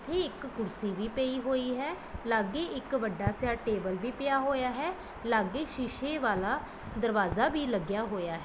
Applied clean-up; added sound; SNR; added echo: none; none; none; none.